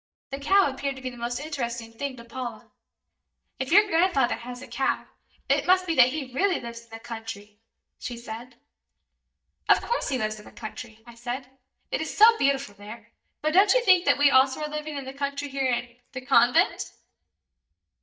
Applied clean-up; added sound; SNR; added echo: neural mask model DeepFilterNet 3.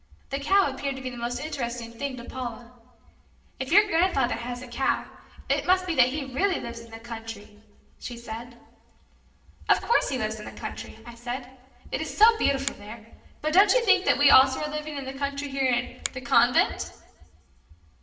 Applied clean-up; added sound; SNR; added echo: none; Finger snapping; 14 dB; reverberation time 0.8 s.